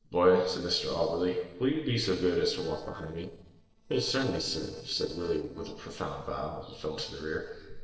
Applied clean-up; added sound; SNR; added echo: neural separator model SepFormer DNS4.